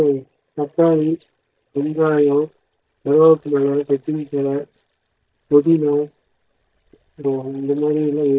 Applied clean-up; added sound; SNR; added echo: neural mask model DeepFilterNet 3.